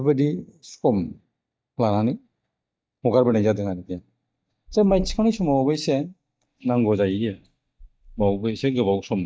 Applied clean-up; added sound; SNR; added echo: neural mask model DeepFilterNet 3.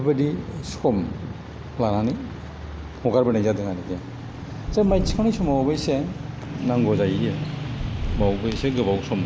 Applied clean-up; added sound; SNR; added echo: none; Purr; 8 dB; none.